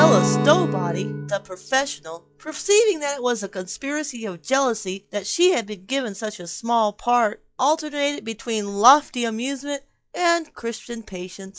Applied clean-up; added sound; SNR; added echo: classical method log-MMSE.